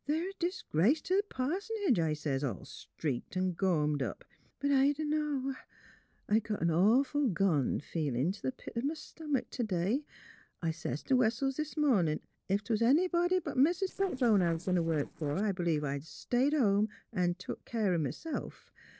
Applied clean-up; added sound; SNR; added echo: neural separator model SepFormer DNS4.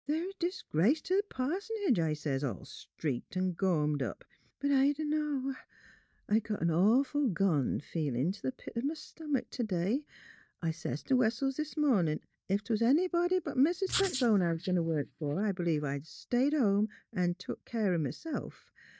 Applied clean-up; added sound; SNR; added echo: neural mask model DeepFilterNet 3.